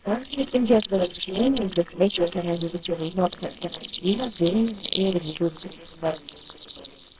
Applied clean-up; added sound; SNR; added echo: neural separator model SepFormer WHAMR!.